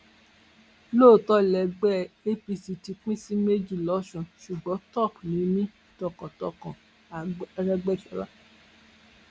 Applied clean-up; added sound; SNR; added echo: none; none; none; none.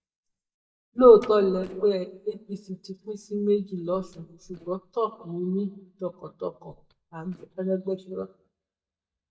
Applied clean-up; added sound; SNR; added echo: neural mask model DeepFilterNet 3.